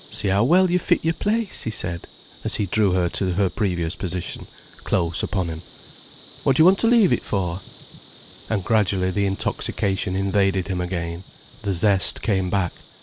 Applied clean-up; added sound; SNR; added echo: none; Insect; 8 dB; none.